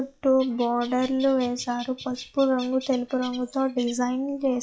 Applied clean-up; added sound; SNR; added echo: classical method log-MMSE.